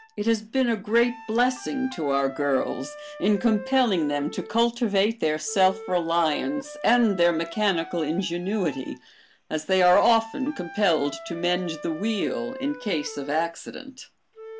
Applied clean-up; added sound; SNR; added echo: none; Wind instrument, woodwind instrument; 16 dB; none.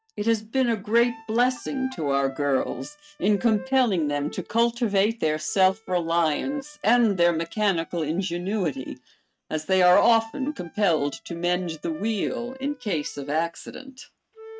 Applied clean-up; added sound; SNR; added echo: neural mask model RNNoise.